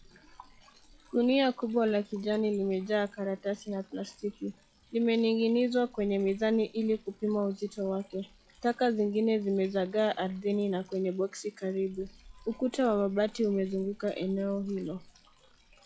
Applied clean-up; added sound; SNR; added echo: classical method log-MMSE.